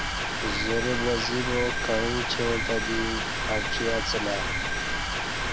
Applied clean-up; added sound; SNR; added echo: none; Mechanisms; -2 dB; none.